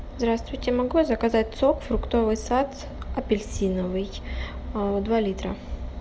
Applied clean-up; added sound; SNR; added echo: none; none; none; none.